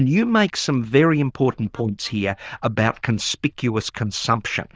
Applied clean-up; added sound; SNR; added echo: neural diffusion model UNIVERSE++.